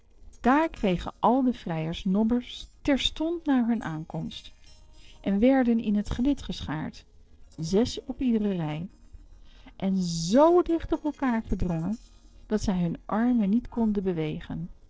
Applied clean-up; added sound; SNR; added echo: neural separator model SepFormer DNS4.